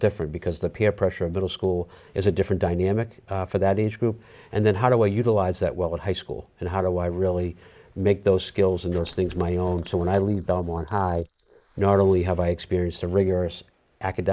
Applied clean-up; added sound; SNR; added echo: neural mask model Resemble Enhance denoiser.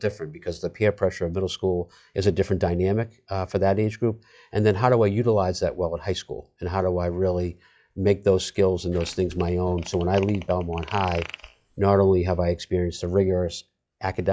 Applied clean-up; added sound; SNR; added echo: classical method log-MMSE.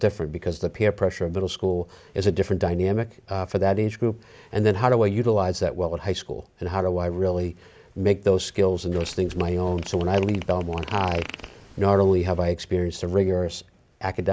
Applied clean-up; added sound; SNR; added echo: none; Fart; 16 dB; none.